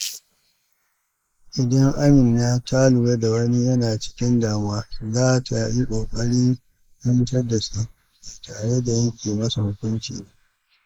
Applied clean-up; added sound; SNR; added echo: neural mask model Resemble Enhance denoiser.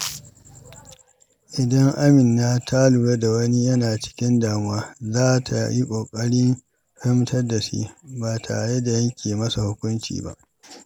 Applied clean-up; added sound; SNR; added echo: none; none; none; none.